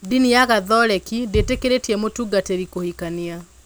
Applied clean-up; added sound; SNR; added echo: none; Bass drum; 12 dB; none.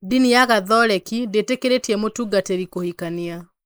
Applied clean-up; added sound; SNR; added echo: neural mask model Resemble Enhance denoiser.